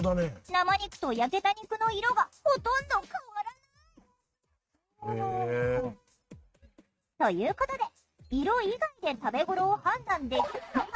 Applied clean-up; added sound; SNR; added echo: neural mask model RNNoise.